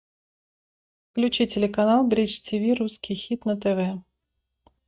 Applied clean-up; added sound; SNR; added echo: neural mask model DeepFilterNet 3.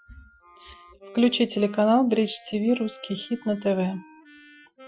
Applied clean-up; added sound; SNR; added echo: classical method Wiener filter.